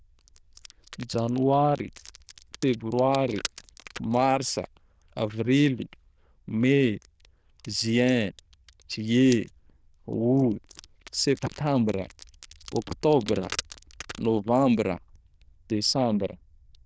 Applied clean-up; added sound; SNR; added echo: neural diffusion model UNIVERSE++.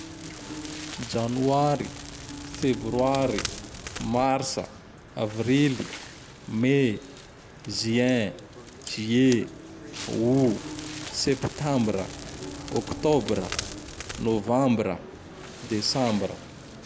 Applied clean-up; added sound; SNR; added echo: none; Crackle; 13 dB; none.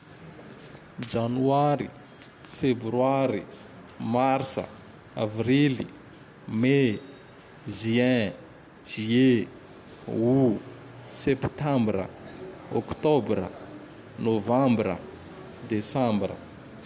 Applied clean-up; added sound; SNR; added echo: none; none; none; none.